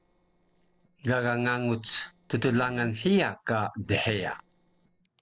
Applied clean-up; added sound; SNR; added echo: neural separator model SepFormer DNS4.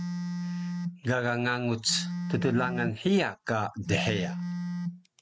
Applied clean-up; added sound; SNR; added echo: neural mask model RNNoise.